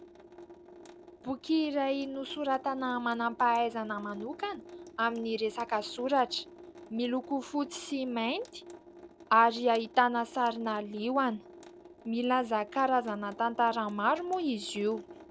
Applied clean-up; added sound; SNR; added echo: none; Drip / Sink (filling or washing) / Water tap, faucet; 18 dB; none.